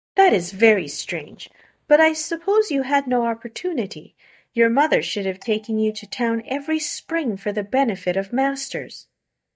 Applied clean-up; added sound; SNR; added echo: neural mask model DeepFilterNet 3.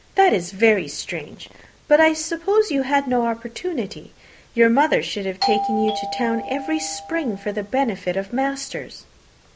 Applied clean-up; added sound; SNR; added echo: none; Doorbell; 5 dB; none.